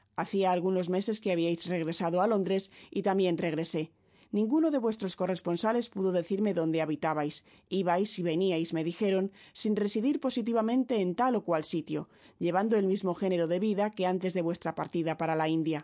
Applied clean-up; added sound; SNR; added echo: none; none; none; none.